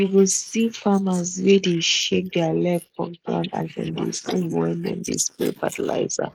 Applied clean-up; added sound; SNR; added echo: neural mask model Resemble Enhance denoiser.